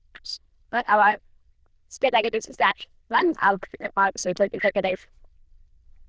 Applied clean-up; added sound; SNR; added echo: neural diffusion model UNIVERSE++.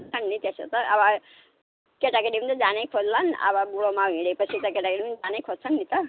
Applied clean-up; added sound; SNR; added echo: none; none; none; none.